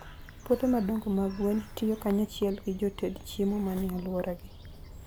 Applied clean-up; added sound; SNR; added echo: none; Bird; 15 dB; none.